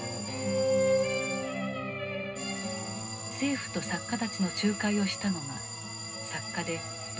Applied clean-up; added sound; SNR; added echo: none; Alarm; 9 dB; reverberation time 0.2 s.